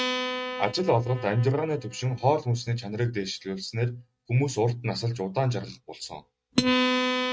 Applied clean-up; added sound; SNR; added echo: neural mask model RNNoise.